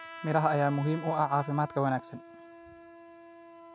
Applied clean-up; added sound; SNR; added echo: none; Trumpet; 16 dB; none.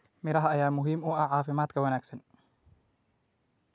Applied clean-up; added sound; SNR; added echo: none; none; none; none.